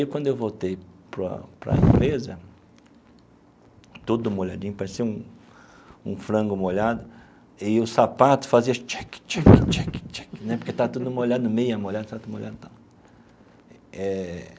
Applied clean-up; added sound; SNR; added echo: none; none; none; none.